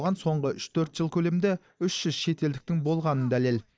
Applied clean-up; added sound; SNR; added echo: neural mask model DeepFilterNet 3.